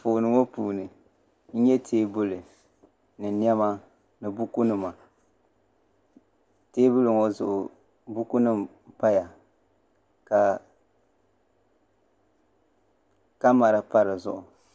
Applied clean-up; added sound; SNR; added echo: none; none; none; none.